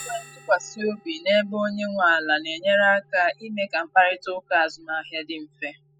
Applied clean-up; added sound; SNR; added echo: classical method spectral subtraction.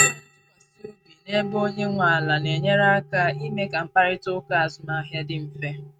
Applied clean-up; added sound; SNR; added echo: neural mask model RNNoise.